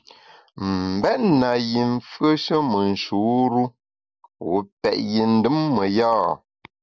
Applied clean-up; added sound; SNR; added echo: none; none; none; none.